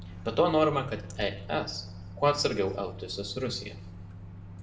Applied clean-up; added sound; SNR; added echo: none; Microwave oven; 12 dB; reverberation time 0.5 s.